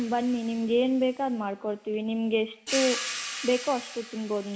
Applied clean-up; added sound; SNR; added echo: none; Hi-hat; 10 dB; reverberation time 0.9 s.